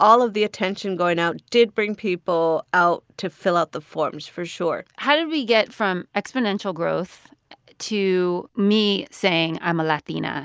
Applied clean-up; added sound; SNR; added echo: none; none; none; none.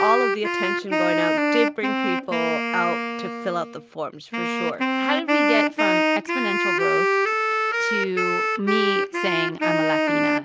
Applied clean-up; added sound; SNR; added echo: none; Wind instrument, woodwind instrument; -5 dB; none.